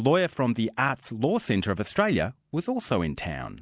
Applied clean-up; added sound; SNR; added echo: none; none; none; none.